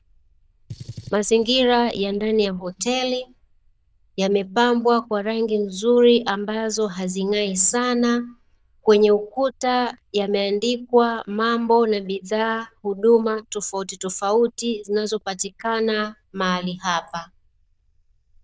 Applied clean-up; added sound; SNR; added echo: neural diffusion model UNIVERSE++.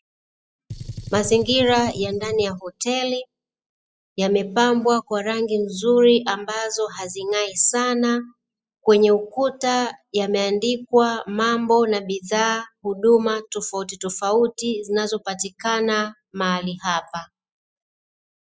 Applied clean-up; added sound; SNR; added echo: classical method spectral subtraction.